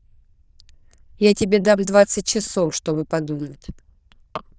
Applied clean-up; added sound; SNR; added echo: neural diffusion model UNIVERSE++.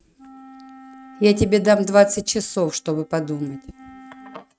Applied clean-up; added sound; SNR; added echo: neural mask model RNNoise.